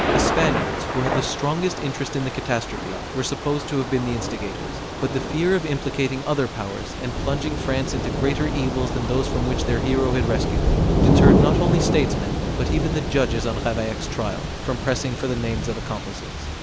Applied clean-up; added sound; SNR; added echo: none; Thunder / Rain; -2 dB; none.